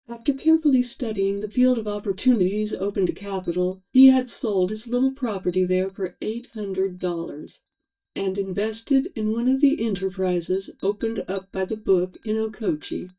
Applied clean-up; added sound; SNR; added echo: neural mask model DeepFilterNet 3.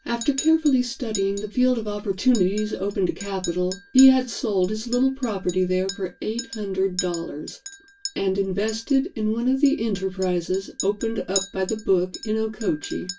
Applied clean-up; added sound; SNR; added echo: none; Chink, clink; 15 dB; reverberation time 0.2 s.